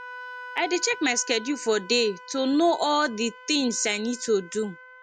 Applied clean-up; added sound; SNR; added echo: none; Wind instrument, woodwind instrument; 17 dB; none.